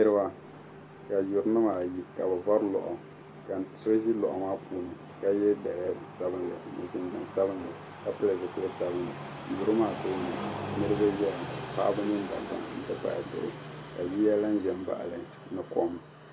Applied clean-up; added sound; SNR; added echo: none; Train; 11 dB; none.